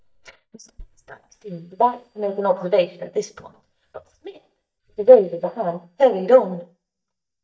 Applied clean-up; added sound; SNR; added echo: neural mask model DeepFilterNet 3.